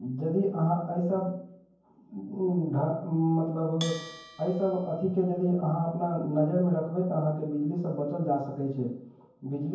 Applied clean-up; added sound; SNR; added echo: none; Bell; 17 dB; reverberation time 0.9 s.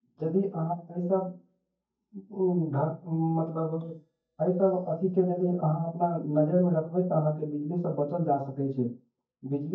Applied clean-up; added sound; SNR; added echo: neural mask model DeepFilterNet 3.